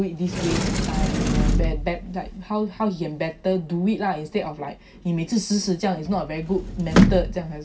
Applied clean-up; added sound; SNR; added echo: none; Sliding door; 0 dB; reverberation time 0.2 s.